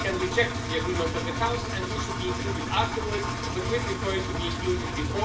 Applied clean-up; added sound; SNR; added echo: none; Engine; 0 dB; reverberation time 0.3 s.